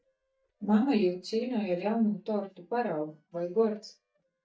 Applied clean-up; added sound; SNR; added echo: neural mask model DeepFilterNet 3.